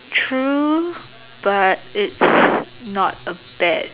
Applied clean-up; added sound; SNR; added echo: none; none; none; none.